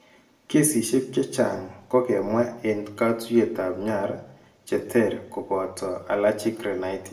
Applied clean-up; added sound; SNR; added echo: none; none; none; reverberation time 0.6 s.